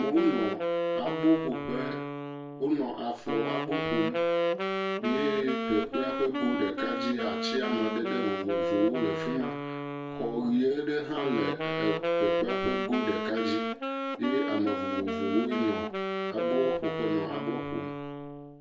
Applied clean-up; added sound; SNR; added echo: none; Wind instrument, woodwind instrument; 1 dB; reverberation time 0.4 s.